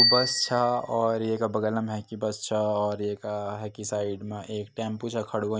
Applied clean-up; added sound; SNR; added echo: none; Bicycle bell; 6 dB; none.